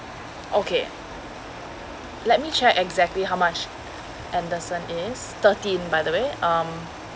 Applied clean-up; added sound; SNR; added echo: none; none; none; none.